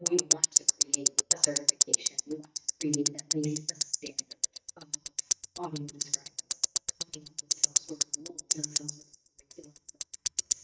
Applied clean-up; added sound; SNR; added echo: neural mask model DeepFilterNet 3.